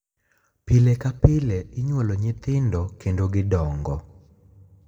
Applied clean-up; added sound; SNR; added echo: none; none; none; reverberation time 1.1 s.